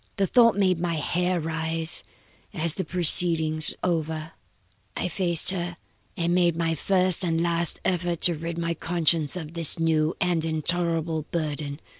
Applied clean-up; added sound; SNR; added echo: none; none; none; none.